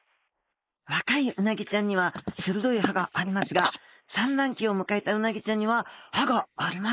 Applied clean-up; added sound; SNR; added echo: neural mask model Resemble Enhance denoiser.